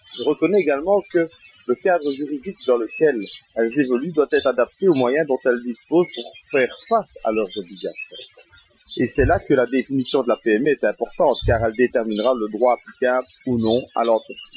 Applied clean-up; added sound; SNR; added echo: classical method Wiener filter.